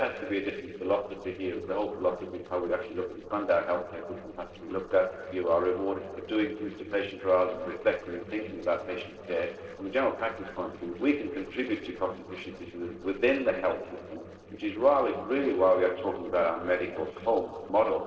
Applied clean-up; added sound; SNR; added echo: neural separator model SepFormer DNS4.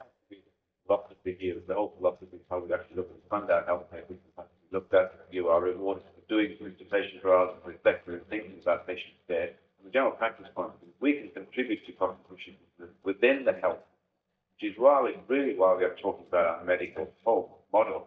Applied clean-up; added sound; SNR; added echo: neural mask model DeepFilterNet 3.